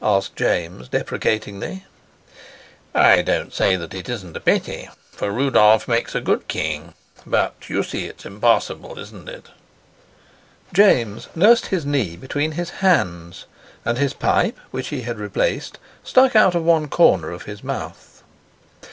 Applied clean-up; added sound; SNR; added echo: none; none; none; none.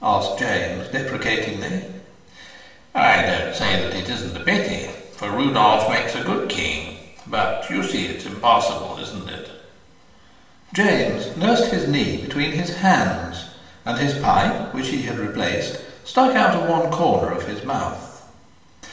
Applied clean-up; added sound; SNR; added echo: none; none; none; reverberation time 1.1 s.